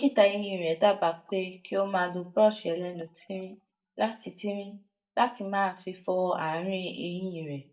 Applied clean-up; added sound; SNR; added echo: neural mask model DeepFilterNet 3.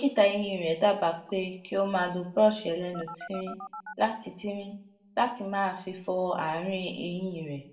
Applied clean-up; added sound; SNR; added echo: none; Telephone; 12 dB; reverberation time 0.5 s.